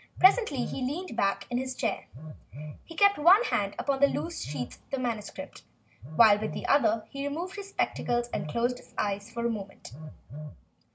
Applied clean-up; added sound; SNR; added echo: none; Telephone; 13 dB; none.